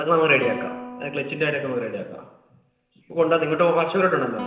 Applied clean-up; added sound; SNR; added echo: none; Guitar; 17 dB; reverberation time 0.9 s.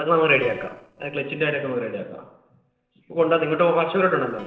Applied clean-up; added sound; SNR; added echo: neural separator model SepFormer DNS4.